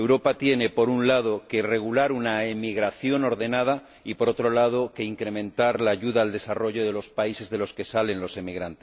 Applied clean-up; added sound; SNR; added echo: none; none; none; none.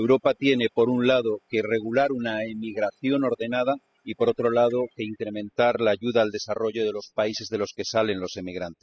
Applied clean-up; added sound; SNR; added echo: classical method spectral subtraction.